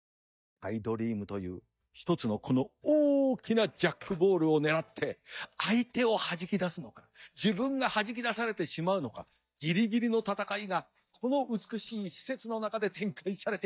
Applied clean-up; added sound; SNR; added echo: neural mask model DeepFilterNet 3.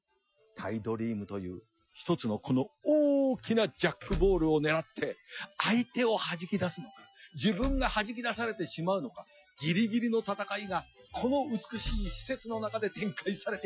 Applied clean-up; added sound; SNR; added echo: classical method Wiener filter.